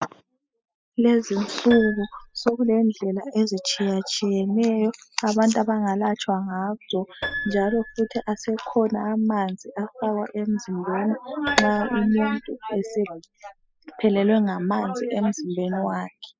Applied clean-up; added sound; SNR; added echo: classical method spectral subtraction.